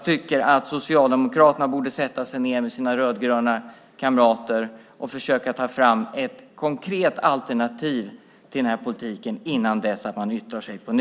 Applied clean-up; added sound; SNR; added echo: none; none; none; none.